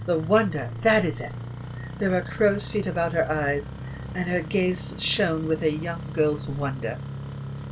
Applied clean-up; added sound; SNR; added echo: none; Engine starting; 9 dB; reverberation time 0.2 s.